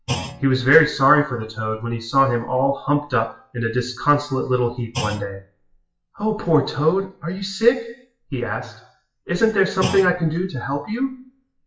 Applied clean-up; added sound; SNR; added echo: classical method WPE with log-MMSE.